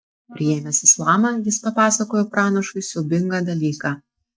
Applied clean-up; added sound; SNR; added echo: neural mask model DeepFilterNet 3.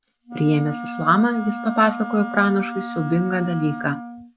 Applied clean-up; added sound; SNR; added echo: none; Wind instrument, woodwind instrument; 11 dB; none.